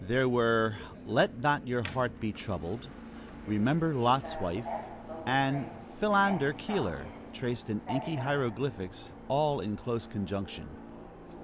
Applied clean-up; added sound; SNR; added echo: none; Subway, metro, underground; 12 dB; none.